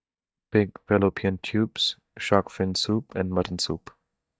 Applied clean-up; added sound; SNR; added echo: neural mask model DeepFilterNet 3.